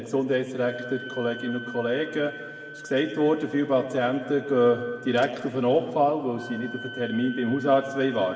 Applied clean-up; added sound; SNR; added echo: none; Wind instrument, woodwind instrument; 16 dB; reverberation time 1.8 s.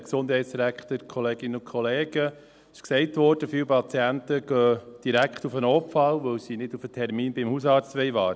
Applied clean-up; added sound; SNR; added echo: none; none; none; none.